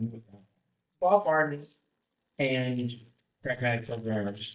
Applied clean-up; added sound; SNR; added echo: neural mask model DeepFilterNet 3.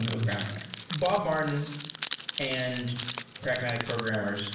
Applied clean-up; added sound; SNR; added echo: none; Crackle; 8 dB; reverberation time 0.7 s.